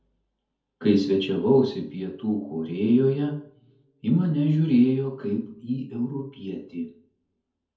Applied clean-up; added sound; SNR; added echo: none; none; none; reverberation time 0.5 s.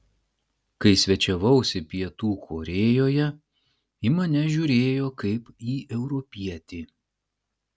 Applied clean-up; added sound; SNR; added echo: none; none; none; none.